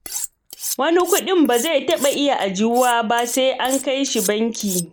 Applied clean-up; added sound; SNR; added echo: neural mask model Resemble Enhance denoiser.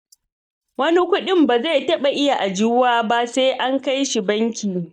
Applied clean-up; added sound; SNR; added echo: neural mask model DeepFilterNet 3.